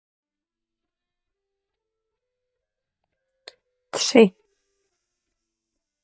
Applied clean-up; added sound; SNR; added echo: neural mask model DeepFilterNet 3.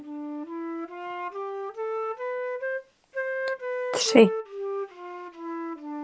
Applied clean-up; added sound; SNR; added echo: none; Wind instrument, woodwind instrument; 2 dB; none.